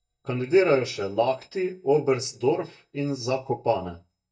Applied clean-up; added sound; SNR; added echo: neural mask model DeepFilterNet 3.